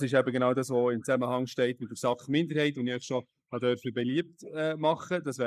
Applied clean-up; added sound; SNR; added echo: neural mask model Resemble Enhance denoiser.